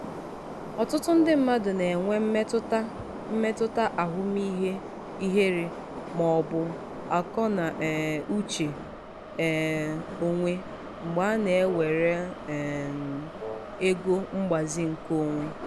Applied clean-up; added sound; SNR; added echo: none; Wind instrument, woodwind instrument + Subway, metro, underground; 11 dB; none.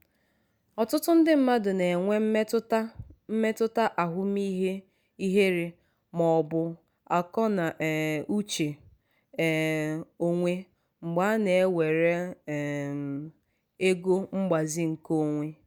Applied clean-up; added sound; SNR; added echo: none; none; none; none.